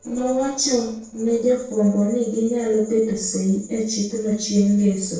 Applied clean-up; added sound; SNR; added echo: neural separator model SepFormer DNS4.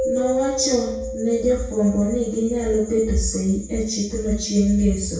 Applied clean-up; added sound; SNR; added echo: none; Keyboard (musical); 10 dB; reverberation time 0.6 s.